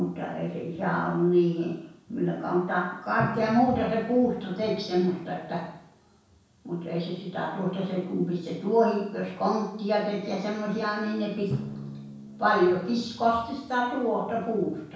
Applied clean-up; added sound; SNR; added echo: none; Drum; 16 dB; reverberation time 0.7 s.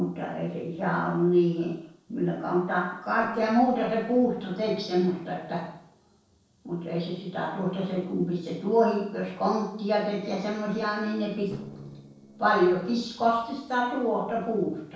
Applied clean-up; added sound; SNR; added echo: neural separator model SepFormer DNS4.